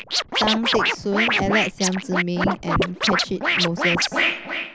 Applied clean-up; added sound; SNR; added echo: none; Scratching (performance technique); -3 dB; none.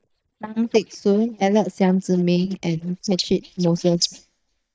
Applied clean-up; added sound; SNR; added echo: neural mask model DeepFilterNet 3.